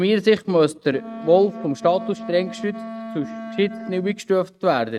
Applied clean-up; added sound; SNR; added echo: neural mask model RNNoise.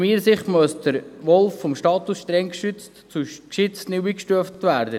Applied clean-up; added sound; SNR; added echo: none; none; none; none.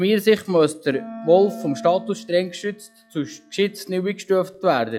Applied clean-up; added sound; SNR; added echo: classical method log-MMSE.